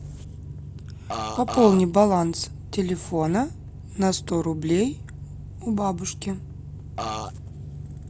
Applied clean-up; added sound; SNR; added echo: none; Burping, eructation; 5 dB; none.